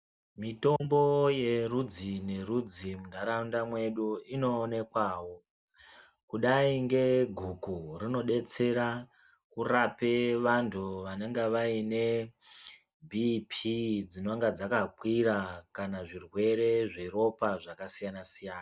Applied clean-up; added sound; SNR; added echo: none; none; none; none.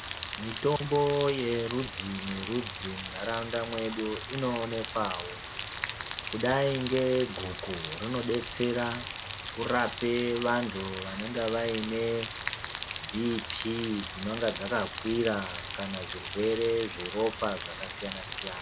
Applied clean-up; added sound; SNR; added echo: none; Rain; 7 dB; none.